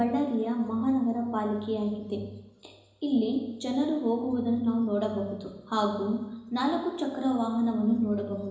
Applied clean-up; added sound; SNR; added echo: none; none; none; reverberation time 1.0 s.